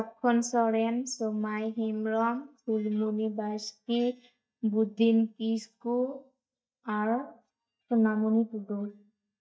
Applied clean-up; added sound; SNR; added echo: neural mask model DeepFilterNet 3.